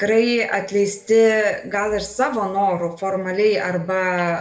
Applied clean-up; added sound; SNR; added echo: none; none; none; reverberation time 0.8 s.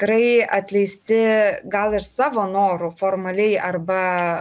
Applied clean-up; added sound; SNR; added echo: none; none; none; none.